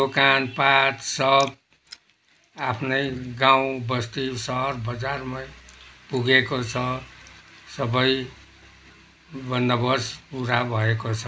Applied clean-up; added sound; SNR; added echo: none; none; none; none.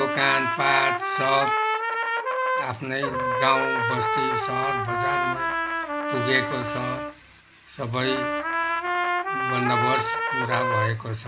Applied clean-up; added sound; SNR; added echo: none; Trumpet; -2 dB; none.